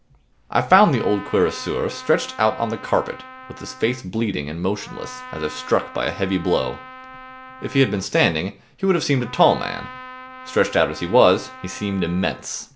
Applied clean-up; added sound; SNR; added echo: none; Trumpet; 17 dB; none.